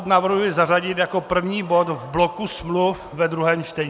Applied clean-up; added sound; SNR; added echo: none; none; none; none.